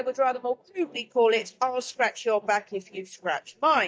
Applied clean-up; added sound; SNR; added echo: neural mask model DeepFilterNet 3.